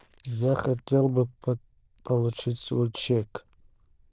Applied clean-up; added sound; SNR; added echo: neural diffusion model UNIVERSE++.